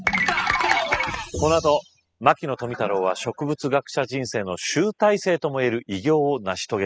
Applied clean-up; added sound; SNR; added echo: classical method spectral subtraction.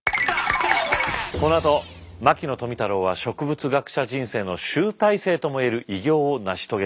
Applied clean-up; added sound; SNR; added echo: none; none; none; none.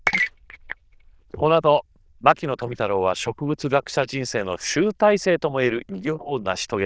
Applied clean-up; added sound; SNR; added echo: neural diffusion model UNIVERSE++.